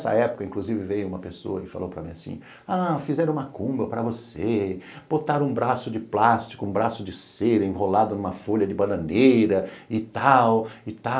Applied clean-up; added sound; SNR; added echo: none; none; none; none.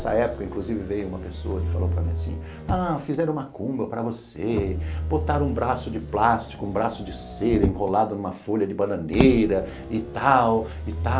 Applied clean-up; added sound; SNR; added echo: none; Motor vehicle (road); 6 dB; none.